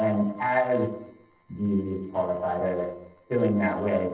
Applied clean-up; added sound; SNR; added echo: neural separator model SepFormer DNS4.